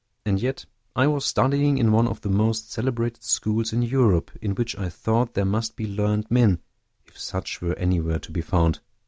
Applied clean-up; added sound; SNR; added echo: none; none; none; none.